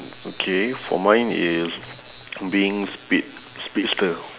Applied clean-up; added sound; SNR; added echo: none; none; none; none.